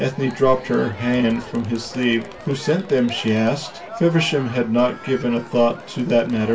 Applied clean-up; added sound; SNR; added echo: none; Crowd; 16 dB; reverberation time 0.2 s.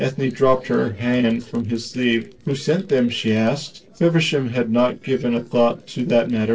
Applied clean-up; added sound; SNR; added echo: neural separator model SepFormer DNS4.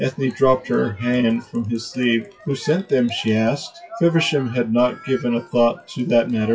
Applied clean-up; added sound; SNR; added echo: classical method WPE with log-MMSE.